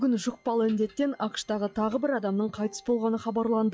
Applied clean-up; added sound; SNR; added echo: classical method log-MMSE.